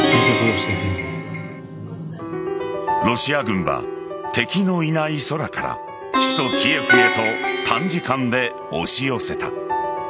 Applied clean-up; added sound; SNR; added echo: none; Plucked string instrument; 2 dB; none.